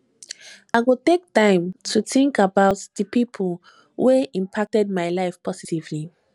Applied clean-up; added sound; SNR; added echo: none; none; none; none.